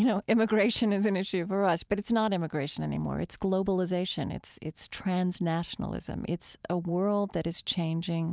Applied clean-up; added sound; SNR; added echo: none; none; none; none.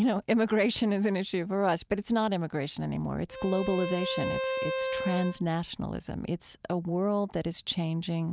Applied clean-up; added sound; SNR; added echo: none; Bowed string instrument; 5 dB; none.